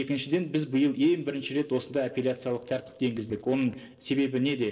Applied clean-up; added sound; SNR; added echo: neural separator model SepFormer DNS4.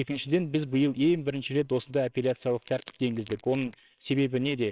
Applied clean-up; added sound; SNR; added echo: neural separator model SepFormer WHAMR!.